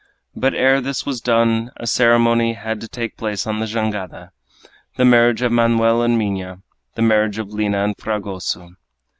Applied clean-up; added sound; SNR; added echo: none; none; none; none.